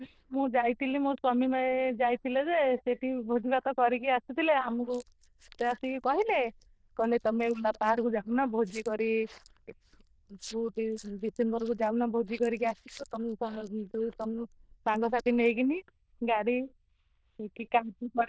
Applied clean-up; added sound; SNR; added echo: neural diffusion model UNIVERSE++.